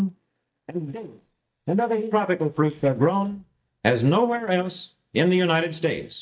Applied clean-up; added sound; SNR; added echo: neural mask model DeepFilterNet 3.